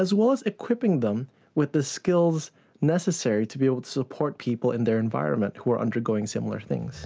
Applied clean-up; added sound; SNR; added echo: none; none; none; none.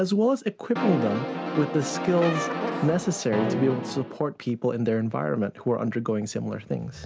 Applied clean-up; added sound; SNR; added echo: none; Brass instrument; 3 dB; none.